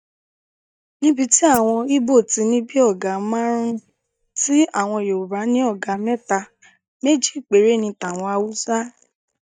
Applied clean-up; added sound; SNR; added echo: neural mask model DeepFilterNet 3.